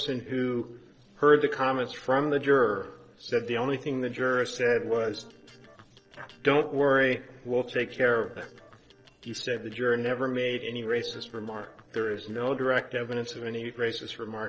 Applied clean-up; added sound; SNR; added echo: neural separator model SepFormer DNS4.